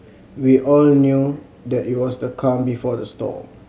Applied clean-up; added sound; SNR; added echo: none; none; none; none.